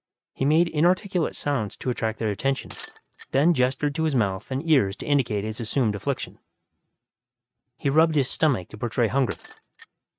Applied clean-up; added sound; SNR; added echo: neural mask model RNNoise.